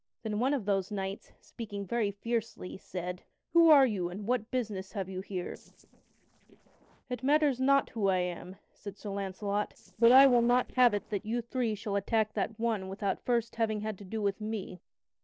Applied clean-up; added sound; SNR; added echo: neural separator model SepFormer DNS4.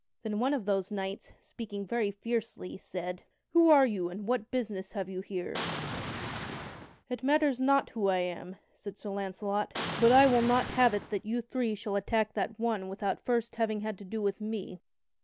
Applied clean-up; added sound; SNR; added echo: none; Boom; 6 dB; none.